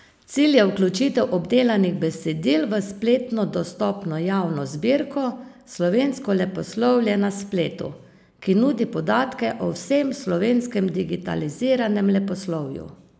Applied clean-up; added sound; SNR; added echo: none; none; none; none.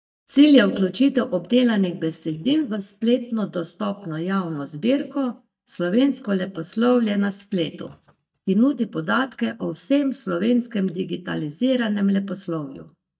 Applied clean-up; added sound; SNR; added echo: neural mask model DeepFilterNet 3.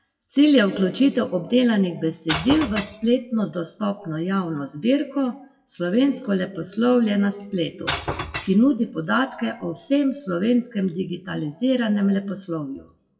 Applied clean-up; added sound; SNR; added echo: classical method WPE with log-MMSE.